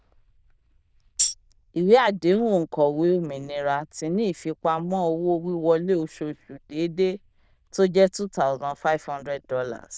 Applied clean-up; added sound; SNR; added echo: neural diffusion model UNIVERSE++.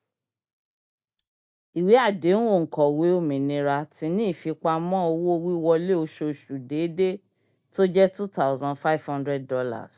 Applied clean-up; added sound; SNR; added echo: neural mask model DeepFilterNet 3.